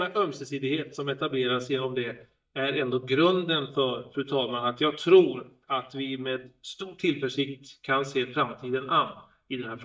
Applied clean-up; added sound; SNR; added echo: neural mask model DeepFilterNet 3.